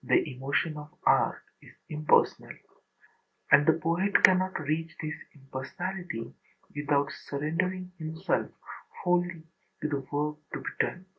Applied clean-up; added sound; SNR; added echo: none; none; none; none.